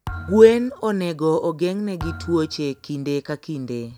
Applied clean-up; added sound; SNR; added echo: none; Thump, thud; 17 dB; none.